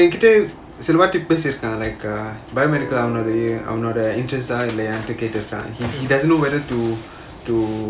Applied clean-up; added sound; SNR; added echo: none; Guitar; 19 dB; none.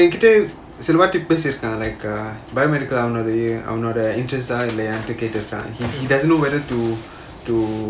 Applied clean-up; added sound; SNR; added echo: none; none; none; none.